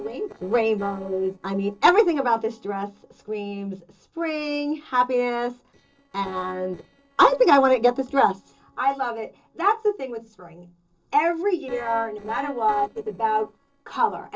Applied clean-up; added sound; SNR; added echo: neural separator model SepFormer DNS4.